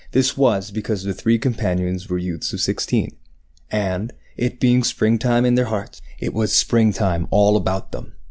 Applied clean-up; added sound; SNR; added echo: none; none; none; none.